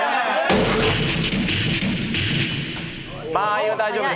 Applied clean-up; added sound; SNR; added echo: none; Computer keyboard; 18 dB; none.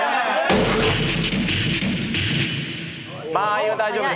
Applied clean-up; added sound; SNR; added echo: none; none; none; none.